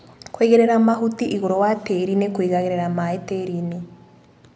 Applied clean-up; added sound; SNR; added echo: none; none; none; none.